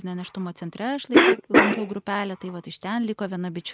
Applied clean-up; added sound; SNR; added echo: neural mask model RNNoise.